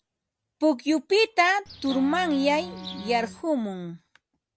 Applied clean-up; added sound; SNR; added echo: none; Wind instrument, woodwind instrument + Bird; 15 dB; none.